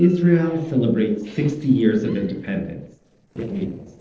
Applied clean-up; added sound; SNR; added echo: neural separator model SepFormer DNS4.